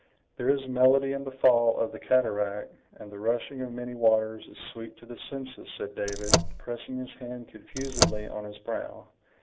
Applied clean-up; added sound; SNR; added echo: none; Car; -3 dB; none.